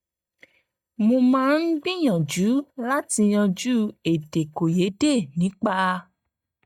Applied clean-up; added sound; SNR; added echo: neural mask model DeepFilterNet 3.